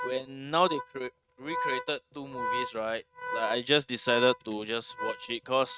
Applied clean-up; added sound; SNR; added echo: neural mask model RNNoise.